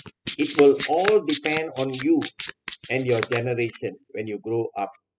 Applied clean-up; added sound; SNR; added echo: classical method spectral subtraction.